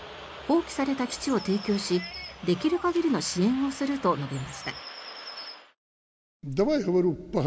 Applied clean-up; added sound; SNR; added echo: none; Bird vocalization, bird call, bird song; 20 dB; none.